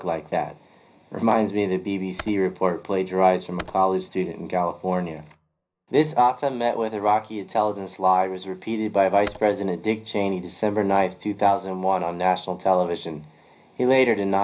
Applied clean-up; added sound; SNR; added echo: none; Computer keyboard; 18 dB; reverberation time 0.4 s.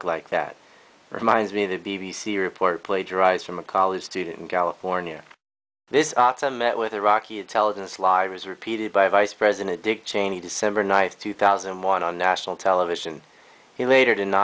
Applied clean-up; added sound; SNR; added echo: none; none; none; none.